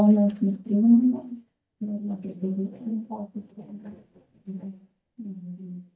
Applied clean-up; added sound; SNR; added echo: neural mask model DeepFilterNet 3.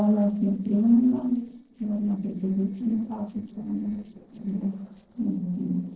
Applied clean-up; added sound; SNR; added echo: neural separator model SepFormer DNS4.